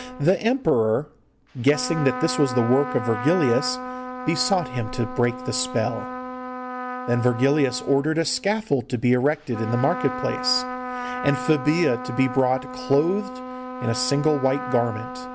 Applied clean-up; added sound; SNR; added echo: none; Trumpet; 9 dB; none.